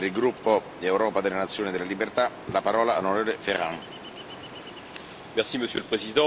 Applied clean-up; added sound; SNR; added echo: none; Ocean; 15 dB; none.